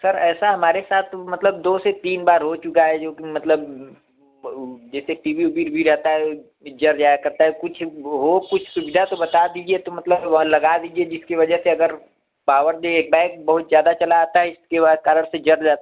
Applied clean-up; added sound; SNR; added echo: none; none; none; none.